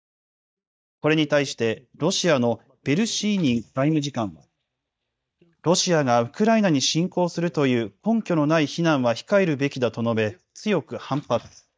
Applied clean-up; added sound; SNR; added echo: neural mask model DeepFilterNet 3.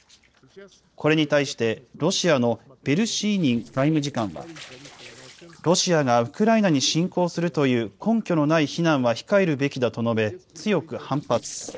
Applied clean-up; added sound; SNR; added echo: neural separator model SepFormer DNS4.